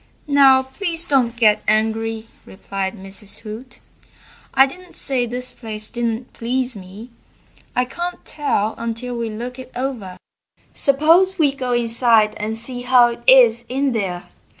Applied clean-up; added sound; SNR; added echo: none; none; none; none.